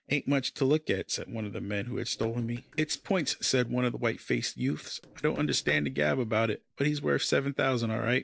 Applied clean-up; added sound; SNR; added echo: neural separator model SepFormer DNS4.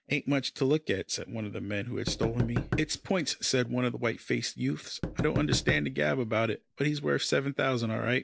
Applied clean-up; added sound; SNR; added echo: none; Knock; 6 dB; none.